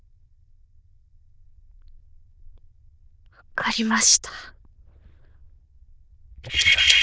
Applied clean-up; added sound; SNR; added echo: neural diffusion model UNIVERSE++.